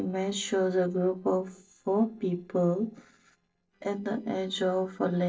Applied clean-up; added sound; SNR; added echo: neural separator model SepFormer DNS4.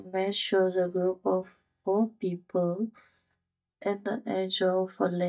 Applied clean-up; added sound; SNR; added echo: neural mask model DeepFilterNet 3.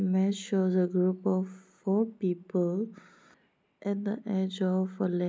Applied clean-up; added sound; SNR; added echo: none; none; none; none.